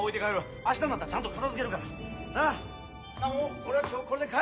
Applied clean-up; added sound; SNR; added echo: none; none; none; none.